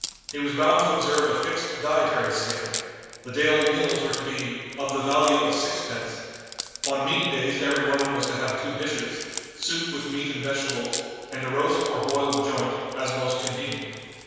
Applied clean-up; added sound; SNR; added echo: none; Wood; 13 dB; reverberation time 1.9 s.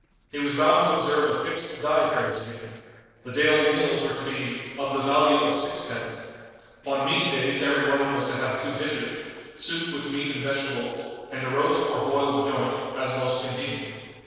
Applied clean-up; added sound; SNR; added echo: neural separator model SepFormer DNS4.